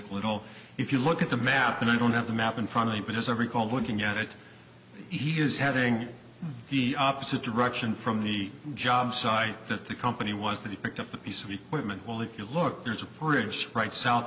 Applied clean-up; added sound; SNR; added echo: none; none; none; none.